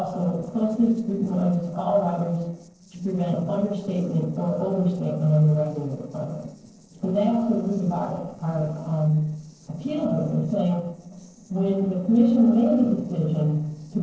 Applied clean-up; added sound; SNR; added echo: neural separator model SepFormer DNS4.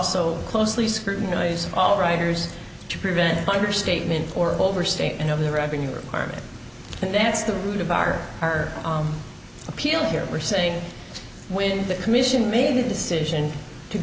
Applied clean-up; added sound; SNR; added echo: none; none; none; none.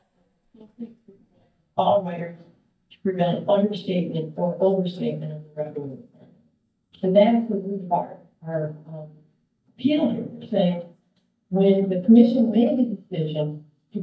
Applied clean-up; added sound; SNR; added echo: neural mask model DeepFilterNet 3.